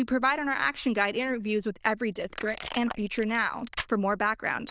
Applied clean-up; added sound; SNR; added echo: neural diffusion model UNIVERSE++.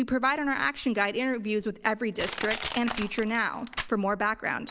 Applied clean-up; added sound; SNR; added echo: none; Crushing; 12 dB; none.